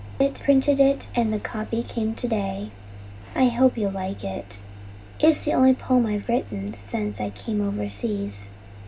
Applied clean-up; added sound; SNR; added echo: none; Engine; 15 dB; reverberation time 0.4 s.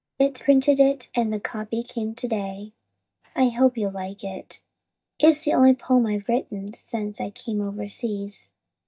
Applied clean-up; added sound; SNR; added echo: neural mask model DeepFilterNet 3.